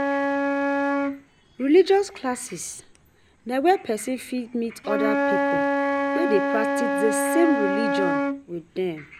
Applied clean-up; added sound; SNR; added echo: none; Wind instrument, woodwind instrument; 0 dB; none.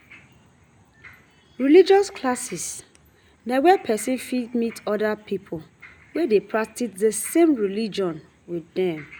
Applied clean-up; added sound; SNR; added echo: none; none; none; none.